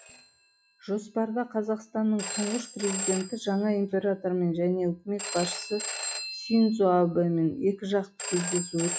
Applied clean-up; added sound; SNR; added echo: classical method log-MMSE.